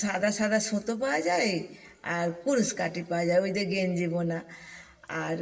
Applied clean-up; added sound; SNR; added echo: none; none; none; reverberation time 0.8 s.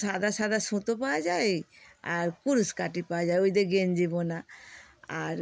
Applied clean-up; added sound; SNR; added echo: none; none; none; none.